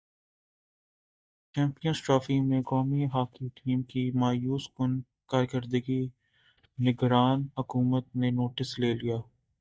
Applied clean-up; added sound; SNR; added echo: neural mask model DeepFilterNet 3.